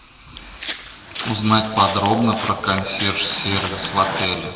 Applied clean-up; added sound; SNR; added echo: none; Walk, footsteps; 9 dB; reverberation time 1.6 s.